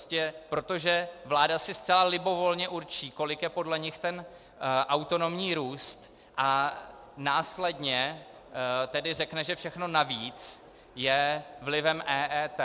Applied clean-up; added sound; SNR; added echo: none; none; none; none.